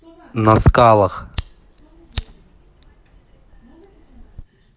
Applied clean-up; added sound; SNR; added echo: none; Fire; 16 dB; none.